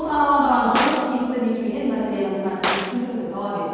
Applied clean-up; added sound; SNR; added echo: none; Gunshot, gunfire; 9 dB; reverberation time 2.1 s.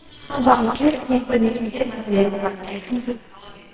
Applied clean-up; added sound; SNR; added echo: neural separator model SepFormer WHAMR!.